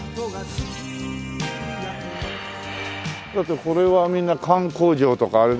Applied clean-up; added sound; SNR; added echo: none; none; none; none.